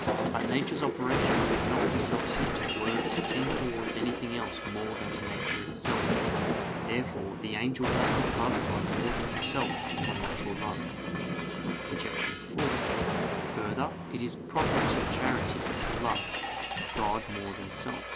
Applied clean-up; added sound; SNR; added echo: none; Thunder + Explosion; -4 dB; none.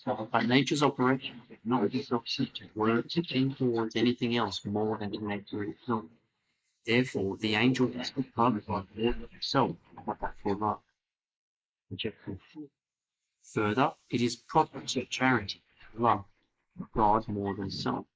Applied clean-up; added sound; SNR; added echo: neural mask model Resemble Enhance denoiser.